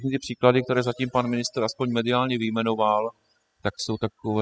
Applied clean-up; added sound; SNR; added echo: classical method spectral subtraction.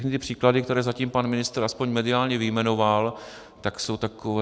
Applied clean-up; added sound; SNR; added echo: none; none; none; none.